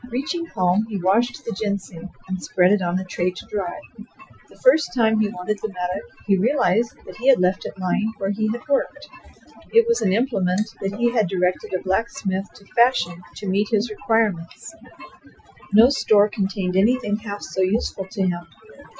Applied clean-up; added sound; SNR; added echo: classical method Wiener filter.